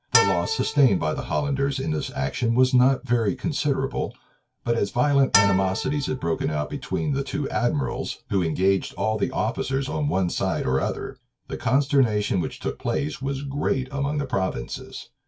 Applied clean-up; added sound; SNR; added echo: none; Bowed string instrument; 5 dB; reverberation time 0.1 s.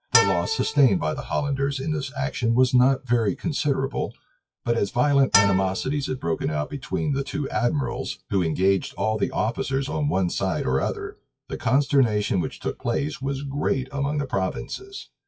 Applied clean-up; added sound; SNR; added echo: classical method WPE with log-MMSE.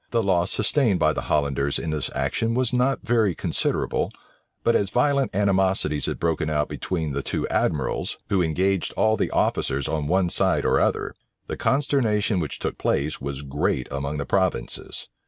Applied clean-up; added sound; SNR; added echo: none; none; none; none.